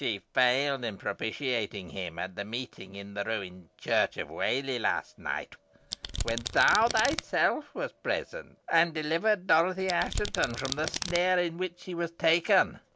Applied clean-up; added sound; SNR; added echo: none; Domestic sounds, home sounds; 6 dB; none.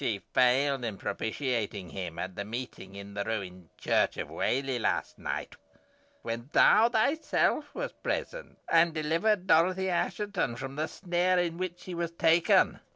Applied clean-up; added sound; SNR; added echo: none; none; none; none.